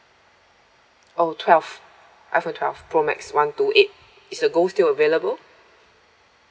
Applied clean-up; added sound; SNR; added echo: none; none; none; none.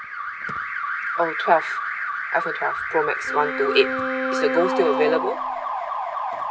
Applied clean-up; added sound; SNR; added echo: none; Alarm + Bowed string instrument; 1 dB; none.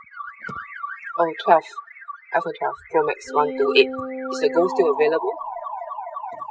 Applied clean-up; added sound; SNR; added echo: classical method spectral subtraction.